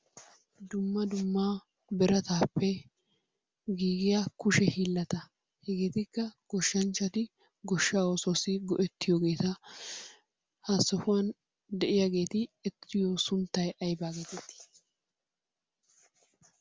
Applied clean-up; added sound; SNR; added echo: none; none; none; none.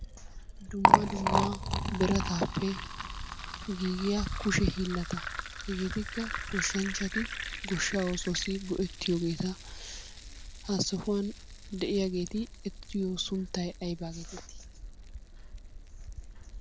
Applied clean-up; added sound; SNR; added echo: none; Liquid; 1 dB; none.